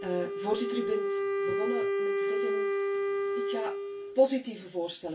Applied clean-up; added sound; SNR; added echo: none; Wind instrument, woodwind instrument; -2 dB; reverberation time 0.2 s.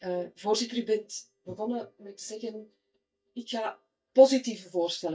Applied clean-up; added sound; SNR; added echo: neural mask model DeepFilterNet 3.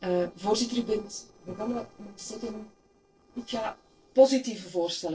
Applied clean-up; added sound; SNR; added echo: neural separator model SepFormer DNS4.